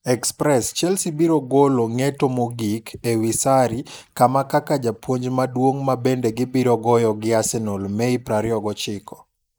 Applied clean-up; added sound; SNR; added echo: neural mask model Resemble Enhance denoiser.